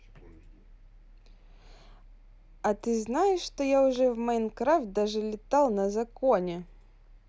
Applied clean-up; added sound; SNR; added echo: none; none; none; none.